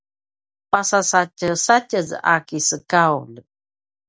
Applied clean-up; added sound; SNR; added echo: none; none; none; none.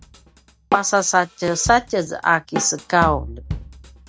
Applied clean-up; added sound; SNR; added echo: none; Drum kit; 10 dB; none.